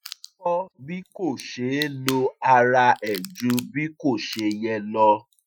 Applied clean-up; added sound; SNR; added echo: classical method Wiener filter.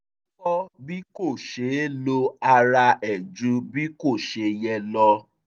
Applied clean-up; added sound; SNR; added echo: none; none; none; none.